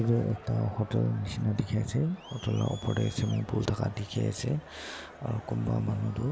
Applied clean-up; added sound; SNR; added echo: none; Crowd; 18 dB; none.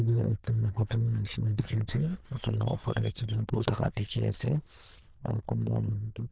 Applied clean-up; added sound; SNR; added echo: neural diffusion model UNIVERSE++.